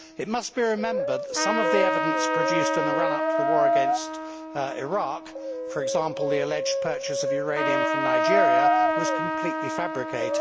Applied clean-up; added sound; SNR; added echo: none; Trumpet + Brass instrument; -5 dB; none.